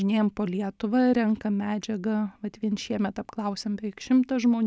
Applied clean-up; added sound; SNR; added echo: none; none; none; none.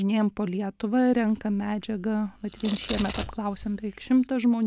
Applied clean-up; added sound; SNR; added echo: none; Domestic sounds, home sounds; 11 dB; none.